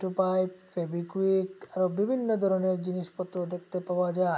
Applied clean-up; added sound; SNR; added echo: none; none; none; none.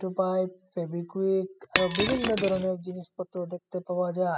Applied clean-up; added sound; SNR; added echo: classical method spectral subtraction.